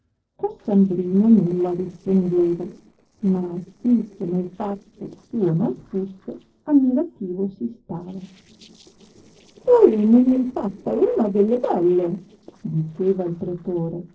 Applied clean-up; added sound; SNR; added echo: neural separator model SepFormer DNS4.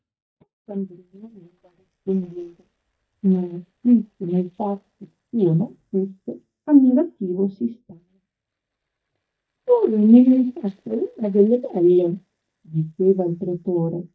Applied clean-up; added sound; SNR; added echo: neural mask model DeepFilterNet 3.